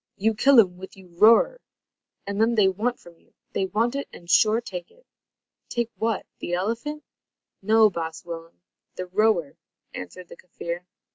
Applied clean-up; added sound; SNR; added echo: none; none; none; none.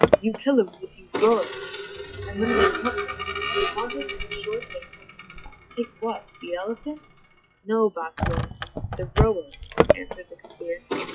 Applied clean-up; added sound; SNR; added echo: classical method log-MMSE.